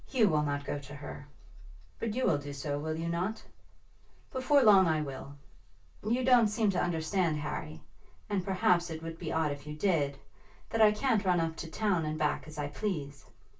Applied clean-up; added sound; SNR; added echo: none; none; none; reverberation time 0.2 s.